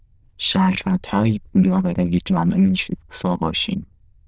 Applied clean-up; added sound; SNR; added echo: neural diffusion model UNIVERSE++.